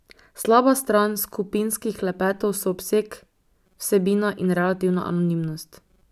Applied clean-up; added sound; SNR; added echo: none; none; none; none.